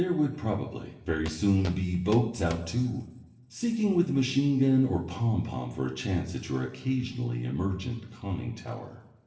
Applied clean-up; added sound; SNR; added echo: none; Walk, footsteps; 15 dB; reverberation time 0.9 s.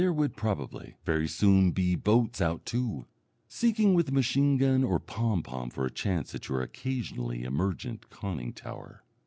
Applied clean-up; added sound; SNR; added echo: none; none; none; none.